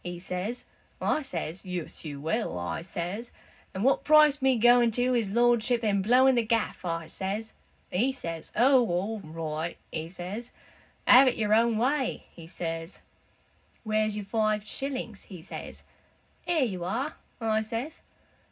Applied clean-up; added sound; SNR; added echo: none; none; none; reverberation time 0.4 s.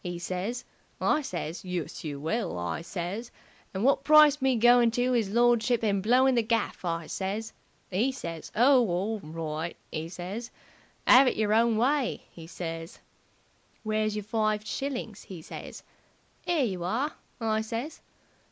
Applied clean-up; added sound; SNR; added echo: none; none; none; none.